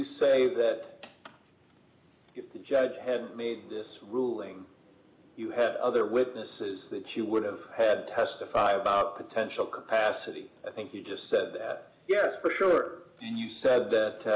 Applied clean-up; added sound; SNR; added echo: none; none; none; none.